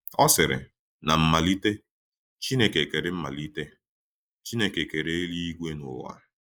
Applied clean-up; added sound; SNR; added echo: neural mask model Resemble Enhance denoiser.